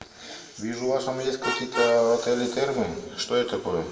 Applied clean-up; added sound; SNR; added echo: none; Vehicle horn, car horn, honking; 11 dB; reverberation time 1.2 s.